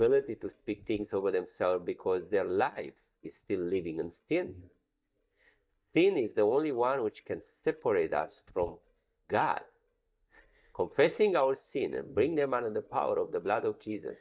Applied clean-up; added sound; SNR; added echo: neural mask model DeepFilterNet 3.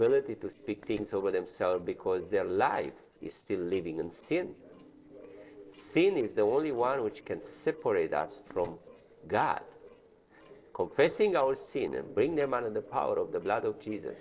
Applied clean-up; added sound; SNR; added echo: neural separator model SepFormer DNS4.